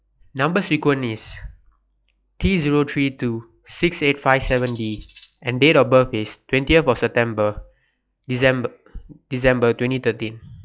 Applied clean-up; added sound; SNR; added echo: classical method log-MMSE.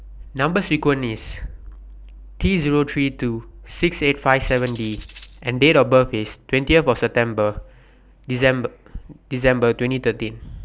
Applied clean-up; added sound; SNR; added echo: none; Tambourine; 15 dB; none.